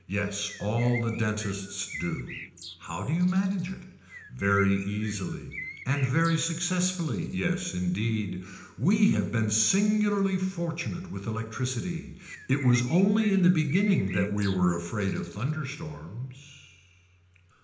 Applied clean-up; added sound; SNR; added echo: none; Bird; 16 dB; reverberation time 0.9 s.